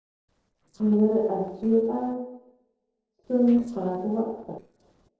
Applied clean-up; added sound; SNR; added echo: neural separator model SepFormer DNS4.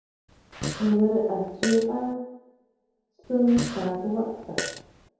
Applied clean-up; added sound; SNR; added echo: none; Fart; 9 dB; reverberation time 0.9 s.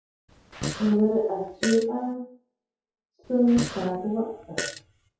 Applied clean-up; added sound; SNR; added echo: classical method WPE with log-MMSE.